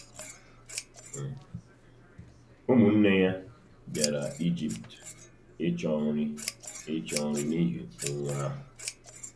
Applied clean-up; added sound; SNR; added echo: none; Scissors; 11 dB; none.